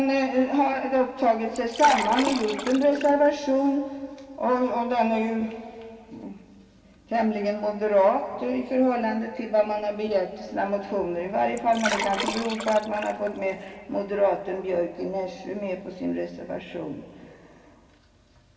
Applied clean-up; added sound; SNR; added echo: none; Liquid; 8 dB; reverberation time 2.5 s.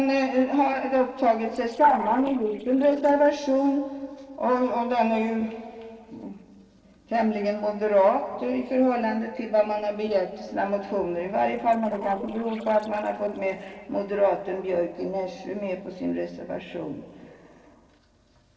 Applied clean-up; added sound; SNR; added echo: neural separator model SepFormer DNS4.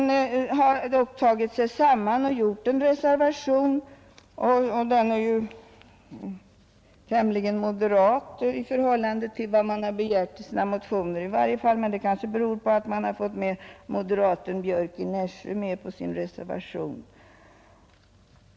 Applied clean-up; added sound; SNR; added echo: none; none; none; none.